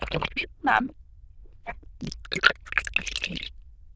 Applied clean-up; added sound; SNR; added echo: neural diffusion model UNIVERSE++.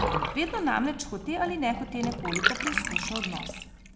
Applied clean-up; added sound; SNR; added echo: none; Bathtub (filling or washing) / Water; 0 dB; none.